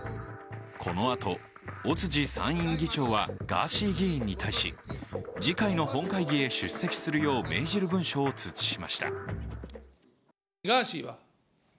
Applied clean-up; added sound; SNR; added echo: none; Bowed string instrument; 17 dB; none.